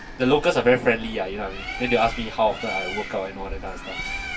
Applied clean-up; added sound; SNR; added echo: none; Bird; 9 dB; reverberation time 0.2 s.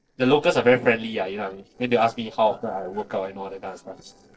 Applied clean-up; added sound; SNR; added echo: neural separator model SepFormer DNS4.